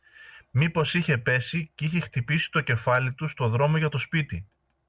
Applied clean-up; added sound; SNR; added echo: none; none; none; none.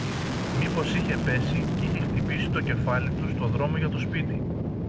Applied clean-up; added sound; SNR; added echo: none; Fixed-wing aircraft, airplane; -3 dB; none.